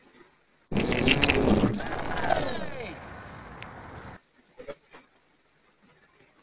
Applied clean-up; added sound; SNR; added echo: neural separator model SepFormer DNS4.